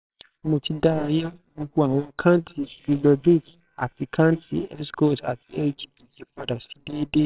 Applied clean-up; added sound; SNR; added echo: neural separator model SepFormer WHAMR!.